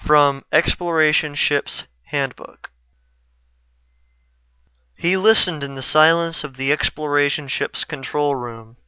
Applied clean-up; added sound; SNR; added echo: none; none; none; none.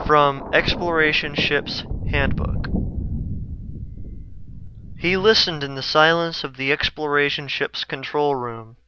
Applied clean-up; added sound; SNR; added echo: none; Thunder; 7 dB; none.